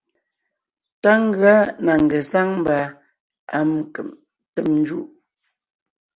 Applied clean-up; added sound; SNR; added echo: none; none; none; none.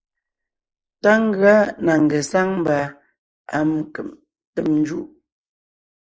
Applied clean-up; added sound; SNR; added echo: neural mask model Resemble Enhance denoiser.